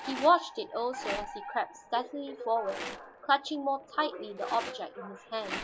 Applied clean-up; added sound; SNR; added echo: none; Rattle + Alarm; 10 dB; none.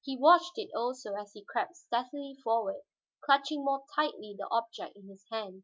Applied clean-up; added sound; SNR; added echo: none; none; none; none.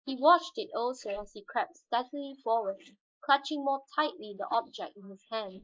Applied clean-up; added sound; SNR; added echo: neural mask model Resemble Enhance denoiser.